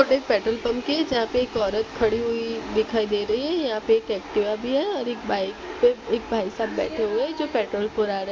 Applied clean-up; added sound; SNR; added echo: none; none; none; none.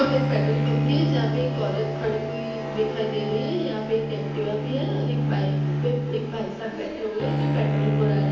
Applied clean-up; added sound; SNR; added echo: none; Bowed string instrument; -2 dB; reverberation time 0.9 s.